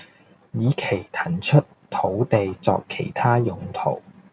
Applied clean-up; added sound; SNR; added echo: none; none; none; none.